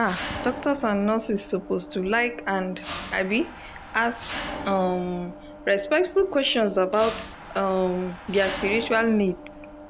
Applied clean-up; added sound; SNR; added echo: none; Mechanisms; 11 dB; none.